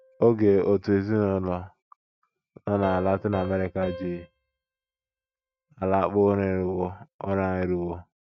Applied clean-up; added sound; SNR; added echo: neural mask model RNNoise.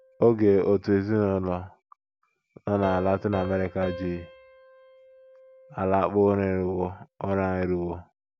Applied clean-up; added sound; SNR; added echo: none; Piano; 18 dB; none.